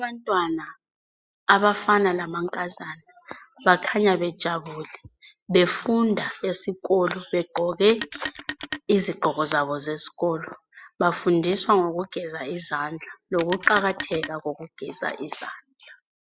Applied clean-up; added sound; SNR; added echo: classical method spectral subtraction.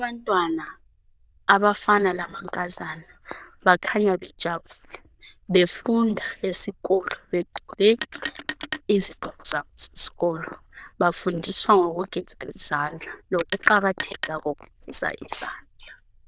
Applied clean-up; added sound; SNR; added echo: neural diffusion model UNIVERSE++.